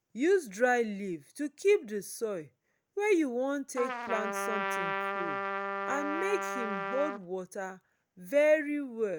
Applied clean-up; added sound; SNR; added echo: none; Trumpet; 3 dB; none.